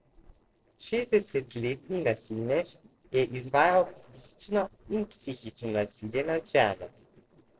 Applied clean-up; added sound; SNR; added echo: neural separator model SepFormer DNS4.